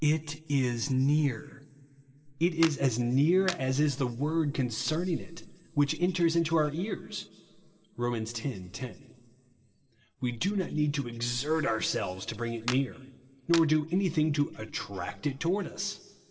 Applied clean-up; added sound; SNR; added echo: none; Clapping; 12 dB; reverberation time 1.9 s.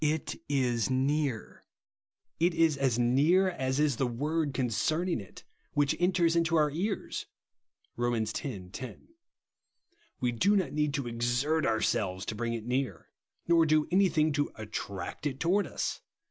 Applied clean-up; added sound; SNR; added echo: none; none; none; none.